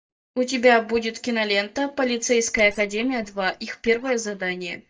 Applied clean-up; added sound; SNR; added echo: neural mask model DeepFilterNet 3.